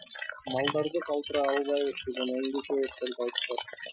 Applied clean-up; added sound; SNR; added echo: classical method Wiener filter.